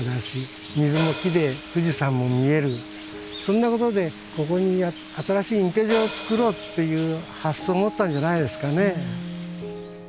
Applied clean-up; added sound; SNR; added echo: none; Hi-hat; 12 dB; none.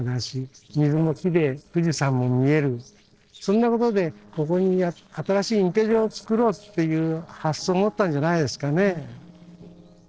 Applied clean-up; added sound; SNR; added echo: neural separator model SepFormer DNS4.